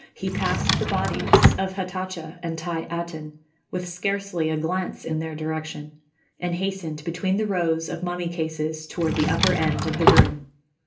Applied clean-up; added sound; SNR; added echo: none; Drawer open or close; -5 dB; reverberation time 0.3 s.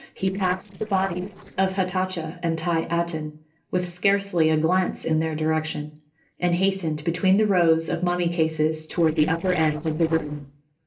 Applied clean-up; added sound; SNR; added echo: neural separator model SepFormer DNS4.